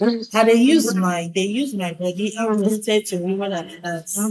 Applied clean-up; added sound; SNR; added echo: neural mask model Resemble Enhance denoiser.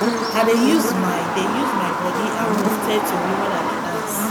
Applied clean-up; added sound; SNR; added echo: none; Buzz + Bird vocalization, bird call, bird song; -2 dB; none.